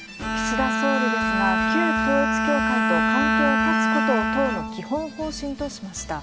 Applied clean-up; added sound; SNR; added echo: none; Bowed string instrument; -4 dB; none.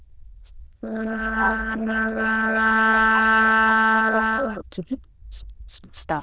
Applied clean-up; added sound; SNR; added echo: neural diffusion model UNIVERSE++.